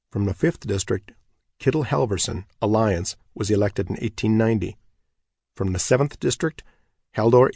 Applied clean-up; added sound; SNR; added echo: none; none; none; none.